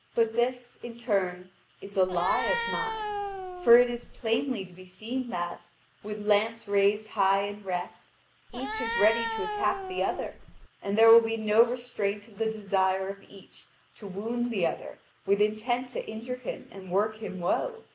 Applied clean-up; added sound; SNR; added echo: none; Cat; 5 dB; none.